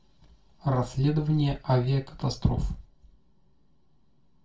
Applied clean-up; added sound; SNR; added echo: none; none; none; reverberation time 0.2 s.